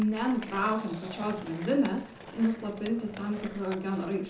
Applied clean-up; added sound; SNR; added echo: none; Skateboard; 14 dB; reverberation time 0.5 s.